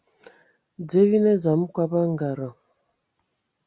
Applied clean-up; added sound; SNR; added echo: none; none; none; none.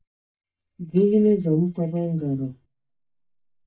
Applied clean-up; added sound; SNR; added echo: neural mask model DeepFilterNet 3.